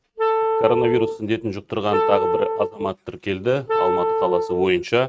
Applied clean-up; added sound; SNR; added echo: neural mask model RNNoise.